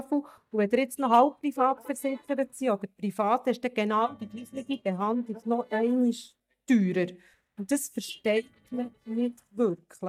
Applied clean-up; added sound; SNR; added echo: neural mask model DeepFilterNet 3.